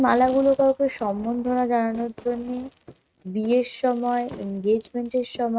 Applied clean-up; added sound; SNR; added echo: neural mask model RNNoise.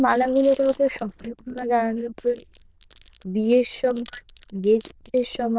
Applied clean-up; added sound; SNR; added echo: neural diffusion model UNIVERSE++.